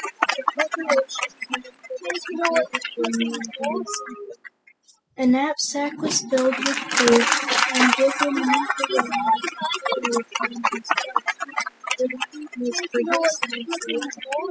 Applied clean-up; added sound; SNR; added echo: classical method spectral subtraction.